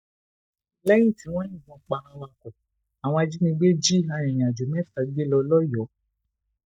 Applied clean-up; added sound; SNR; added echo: neural mask model DeepFilterNet 3.